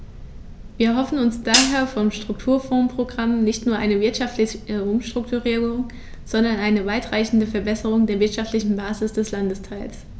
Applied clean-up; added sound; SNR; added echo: none; Hi-hat; 1 dB; none.